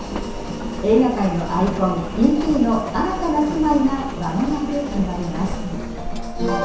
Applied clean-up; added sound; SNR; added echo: none; Engine; 8 dB; reverberation time 0.7 s.